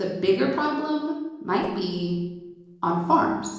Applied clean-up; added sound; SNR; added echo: neural separator model SepFormer DNS4.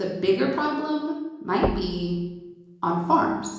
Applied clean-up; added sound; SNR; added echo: none; Knock / Wood / Percussion; 9 dB; reverberation time 1.0 s.